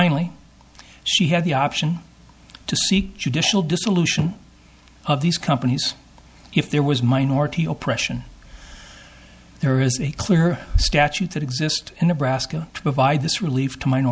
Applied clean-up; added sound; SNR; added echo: none; none; none; none.